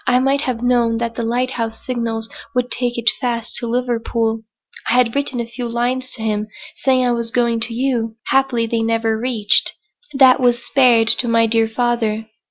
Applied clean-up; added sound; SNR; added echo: none; none; none; none.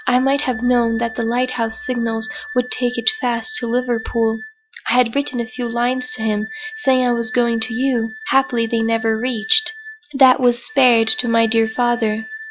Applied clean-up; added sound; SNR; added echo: none; Wind instrument, woodwind instrument; 15 dB; none.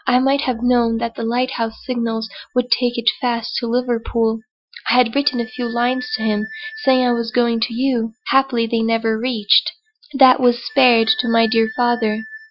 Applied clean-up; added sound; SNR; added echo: classical method Wiener filter.